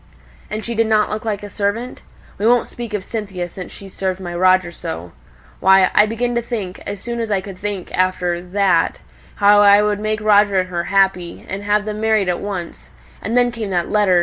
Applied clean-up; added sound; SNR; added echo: none; none; none; none.